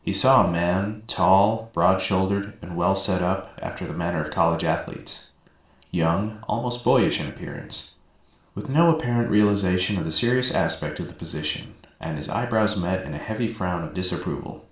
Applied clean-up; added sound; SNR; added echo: none; none; none; reverberation time 0.4 s.